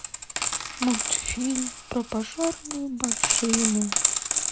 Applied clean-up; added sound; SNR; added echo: none; Coin (dropping); -2 dB; none.